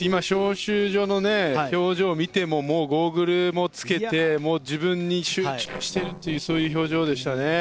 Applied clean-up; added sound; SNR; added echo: neural separator model SepFormer DNS4.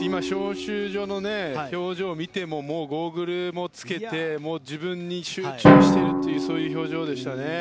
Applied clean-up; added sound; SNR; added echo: none; Drum; -4 dB; none.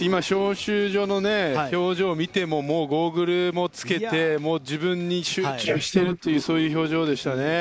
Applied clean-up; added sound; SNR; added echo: neural mask model Resemble Enhance denoiser.